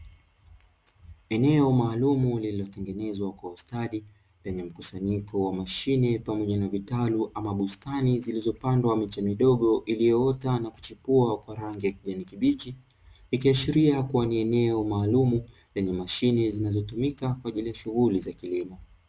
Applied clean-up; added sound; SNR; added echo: none; none; none; none.